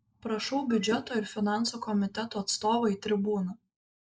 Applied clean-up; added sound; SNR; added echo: neural mask model Resemble Enhance denoiser.